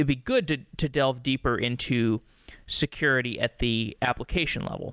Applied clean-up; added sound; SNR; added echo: none; none; none; none.